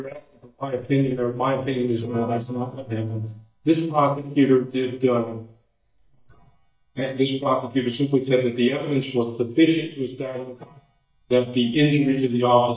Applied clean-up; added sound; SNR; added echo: neural mask model DeepFilterNet 3.